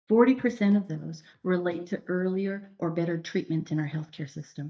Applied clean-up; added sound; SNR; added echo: neural mask model DeepFilterNet 3.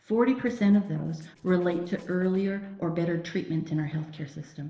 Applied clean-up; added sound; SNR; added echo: neural separator model SepFormer DNS4.